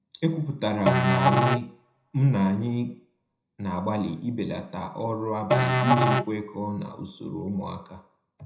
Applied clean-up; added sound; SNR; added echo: none; Musical instrument; -2 dB; reverberation time 0.5 s.